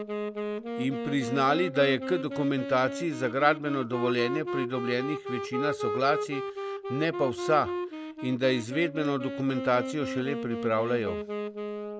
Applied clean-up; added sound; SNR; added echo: none; Wind instrument, woodwind instrument; 5 dB; none.